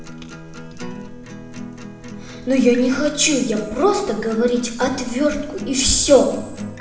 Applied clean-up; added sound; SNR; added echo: none; Acoustic guitar; 14 dB; reverberation time 0.9 s.